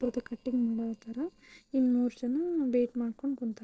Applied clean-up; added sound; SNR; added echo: neural separator model SepFormer DNS4.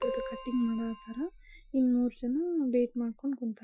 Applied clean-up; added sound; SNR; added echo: classical method Wiener filter.